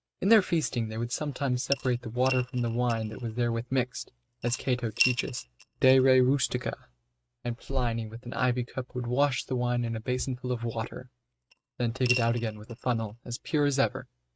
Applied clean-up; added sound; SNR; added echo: neural mask model RNNoise.